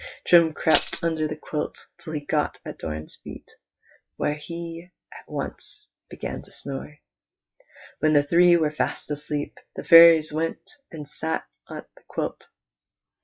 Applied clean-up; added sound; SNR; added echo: classical method log-MMSE.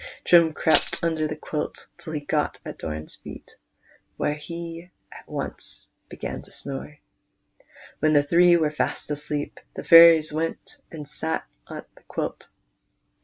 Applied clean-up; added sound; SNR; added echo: none; Tambourine; 7 dB; none.